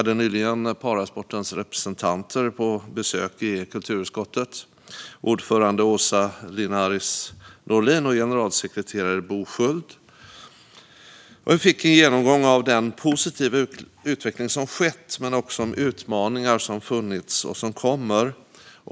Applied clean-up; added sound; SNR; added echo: none; none; none; none.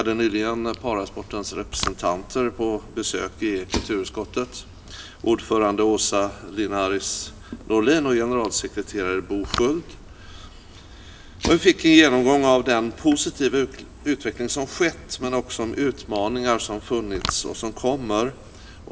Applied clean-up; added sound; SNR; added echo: none; Fire; 14 dB; reverberation time 0.6 s.